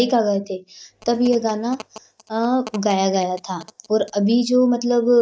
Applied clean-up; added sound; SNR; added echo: neural mask model DeepFilterNet 3.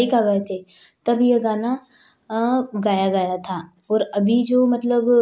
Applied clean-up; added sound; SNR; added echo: none; none; none; none.